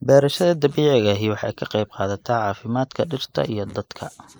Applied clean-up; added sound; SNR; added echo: neural mask model Resemble Enhance denoiser.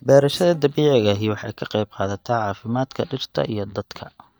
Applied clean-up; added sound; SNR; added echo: neural mask model DeepFilterNet 3.